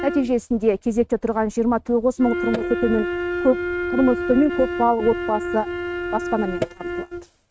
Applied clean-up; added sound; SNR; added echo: neural mask model RNNoise.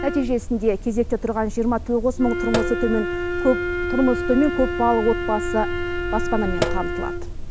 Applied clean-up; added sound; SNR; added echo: none; Wind instrument, woodwind instrument + Sink (filling or washing); 2 dB; none.